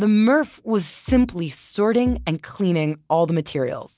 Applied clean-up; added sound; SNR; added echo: none; Bass drum; 11 dB; none.